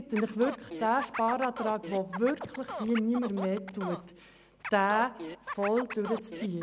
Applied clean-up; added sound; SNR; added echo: none; Scratching (performance technique); 10 dB; none.